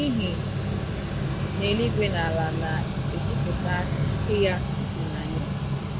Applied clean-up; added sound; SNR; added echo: none; Mechanical fan; -3 dB; none.